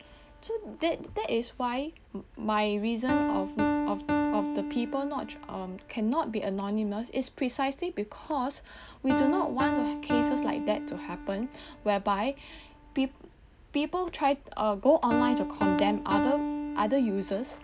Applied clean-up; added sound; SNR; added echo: none; Piano; 3 dB; none.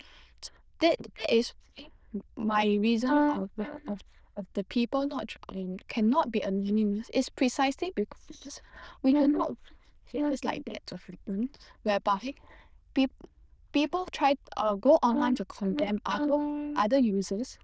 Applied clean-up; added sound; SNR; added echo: neural diffusion model UNIVERSE++.